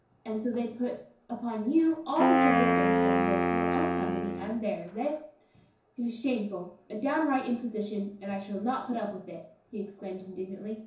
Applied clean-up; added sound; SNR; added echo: none; Wind instrument, woodwind instrument; -5 dB; reverberation time 0.7 s.